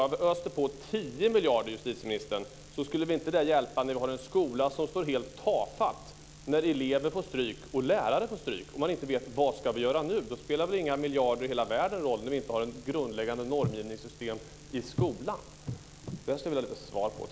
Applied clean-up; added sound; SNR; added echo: none; none; none; none.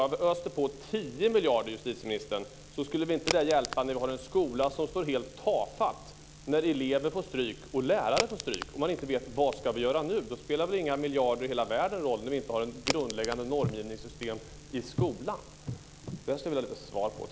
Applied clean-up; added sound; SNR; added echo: none; Crack; 9 dB; none.